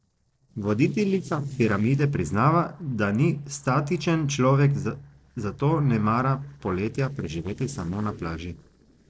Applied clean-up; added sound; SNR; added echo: neural separator model SepFormer DNS4.